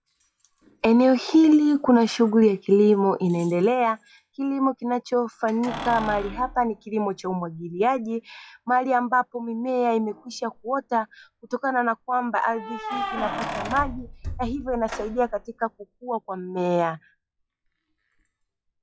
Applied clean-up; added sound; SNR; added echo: classical method log-MMSE.